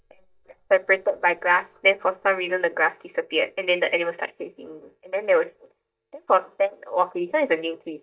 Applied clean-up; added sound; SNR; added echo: neural mask model DeepFilterNet 3.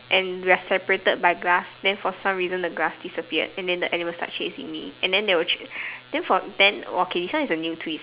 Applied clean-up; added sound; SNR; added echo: none; none; none; none.